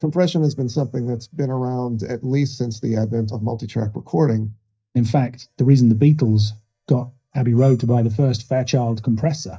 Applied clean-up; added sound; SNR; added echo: neural mask model DeepFilterNet 3.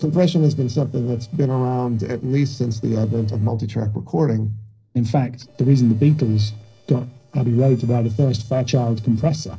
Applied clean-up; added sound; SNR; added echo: neural separator model SepFormer DNS4.